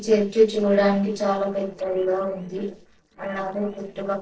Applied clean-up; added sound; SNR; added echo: neural separator model SepFormer DNS4.